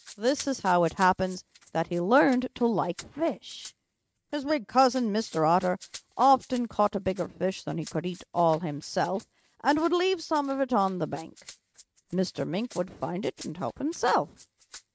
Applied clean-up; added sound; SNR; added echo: neural mask model RNNoise.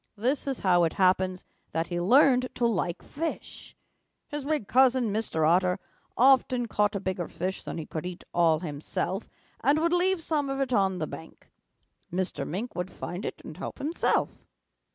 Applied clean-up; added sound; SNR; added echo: none; none; none; none.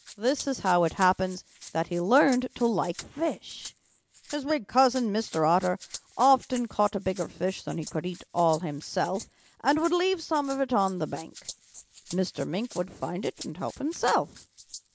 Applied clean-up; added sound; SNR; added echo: neural mask model Resemble Enhance denoiser.